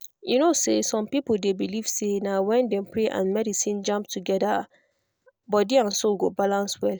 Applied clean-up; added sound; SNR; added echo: none; none; none; none.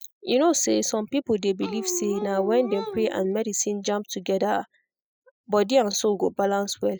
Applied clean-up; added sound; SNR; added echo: classical method spectral subtraction.